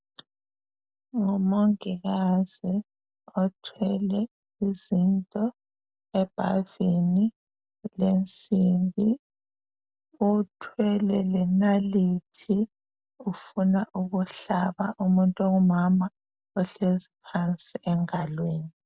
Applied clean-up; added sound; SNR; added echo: none; none; none; none.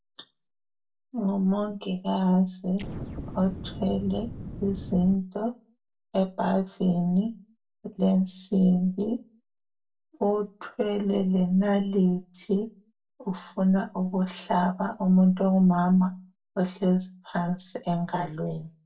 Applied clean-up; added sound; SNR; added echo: none; Explosion; 10 dB; reverberation time 0.2 s.